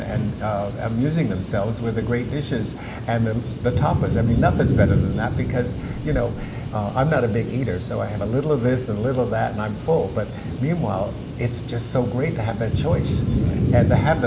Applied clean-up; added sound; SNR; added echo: none; Thunder / Cricket; 2 dB; none.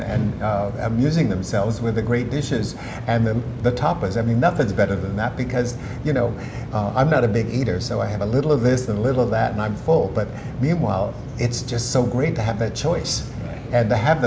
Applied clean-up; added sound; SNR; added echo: none; none; none; none.